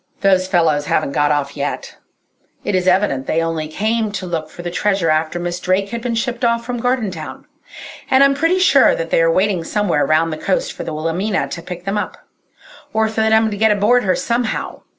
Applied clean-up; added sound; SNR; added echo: none; none; none; none.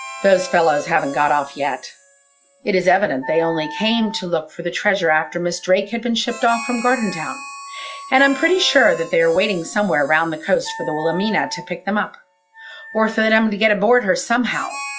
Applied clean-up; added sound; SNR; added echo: classical method log-MMSE.